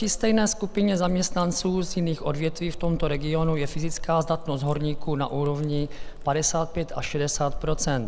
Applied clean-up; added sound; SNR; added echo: none; Crackle; 6 dB; none.